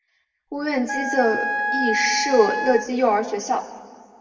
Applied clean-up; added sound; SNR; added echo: none; Wind instrument, woodwind instrument; 2 dB; reverberation time 1.6 s.